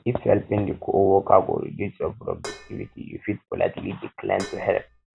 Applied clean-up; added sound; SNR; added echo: none; Dishes, pots, and pans; 15 dB; none.